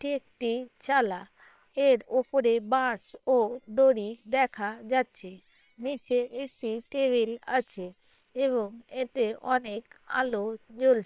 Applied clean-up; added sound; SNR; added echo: neural separator model SepFormer WHAM!.